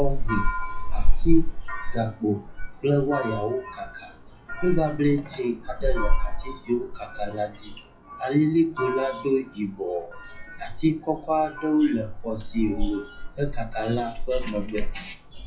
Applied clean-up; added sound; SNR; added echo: classical method WPE with log-MMSE.